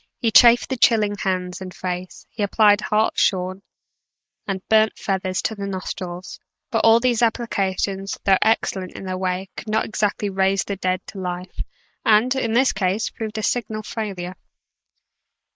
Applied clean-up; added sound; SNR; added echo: neural mask model Resemble Enhance denoiser.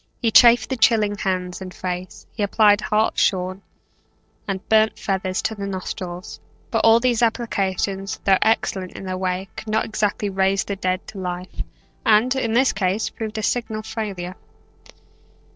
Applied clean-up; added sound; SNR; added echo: neural separator model SepFormer DNS4.